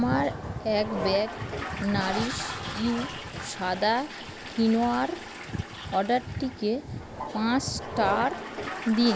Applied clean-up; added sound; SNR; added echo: none; Toilet flush; 9 dB; none.